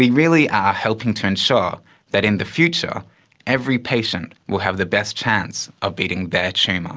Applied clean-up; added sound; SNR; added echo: none; none; none; none.